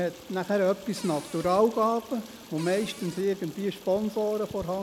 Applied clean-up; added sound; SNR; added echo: none; Stream + Cupboard open or close; 18 dB; none.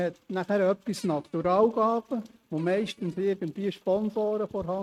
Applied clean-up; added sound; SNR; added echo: neural mask model RNNoise.